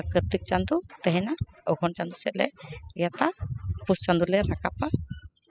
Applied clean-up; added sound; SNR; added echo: classical method spectral subtraction.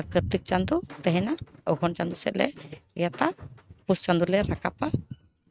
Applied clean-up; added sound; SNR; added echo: neural mask model RNNoise.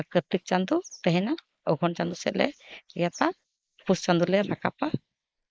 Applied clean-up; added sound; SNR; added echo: neural mask model Resemble Enhance denoiser.